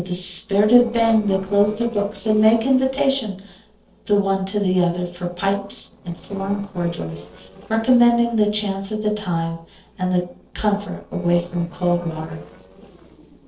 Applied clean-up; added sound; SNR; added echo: neural separator model SepFormer DNS4.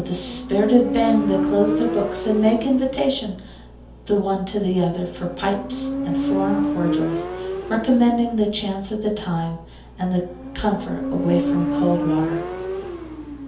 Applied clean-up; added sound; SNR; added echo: none; Motorcycle; 4 dB; reverberation time 0.5 s.